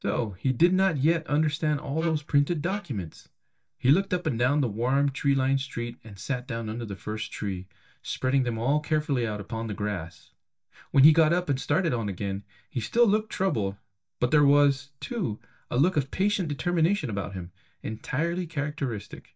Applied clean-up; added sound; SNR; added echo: neural mask model DeepFilterNet 3.